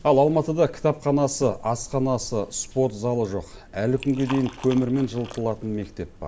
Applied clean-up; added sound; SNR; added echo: none; Liquid; 18 dB; reverberation time 0.4 s.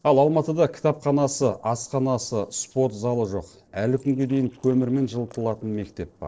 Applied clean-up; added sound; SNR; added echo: neural separator model SepFormer DNS4.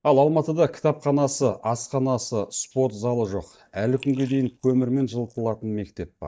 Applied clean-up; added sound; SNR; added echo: neural mask model DeepFilterNet 3.